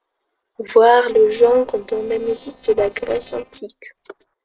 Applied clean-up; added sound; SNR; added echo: neural separator model SepFormer DNS4.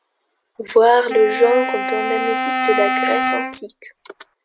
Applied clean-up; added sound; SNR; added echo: none; Wind instrument, woodwind instrument; 4 dB; none.